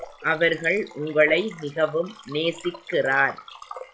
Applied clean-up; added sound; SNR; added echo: classical method log-MMSE.